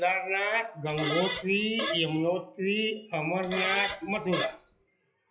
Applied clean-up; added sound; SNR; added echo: classical method WPE with log-MMSE.